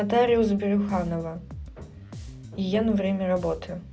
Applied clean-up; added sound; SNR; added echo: none; Bass guitar; 15 dB; none.